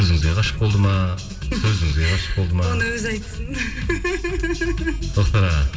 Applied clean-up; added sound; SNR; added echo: none; Zipper (clothing); 19 dB; reverberation time 2.4 s.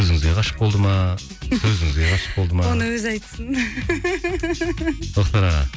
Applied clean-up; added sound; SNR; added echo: none; none; none; none.